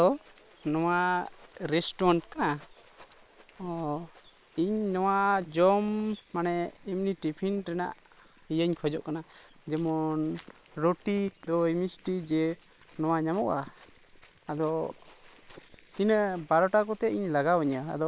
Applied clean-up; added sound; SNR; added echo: neural separator model SepFormer WHAM!.